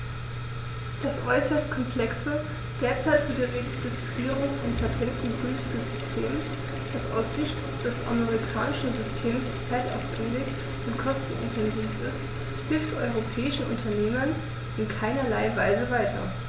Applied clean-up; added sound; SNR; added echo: none; Mechanical fan; 12 dB; none.